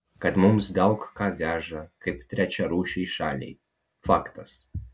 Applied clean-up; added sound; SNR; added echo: none; none; none; none.